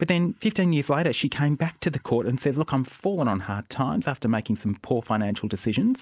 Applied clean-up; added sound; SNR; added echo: neural mask model Resemble Enhance denoiser.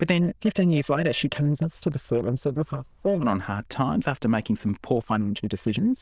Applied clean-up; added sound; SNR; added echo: neural diffusion model UNIVERSE++.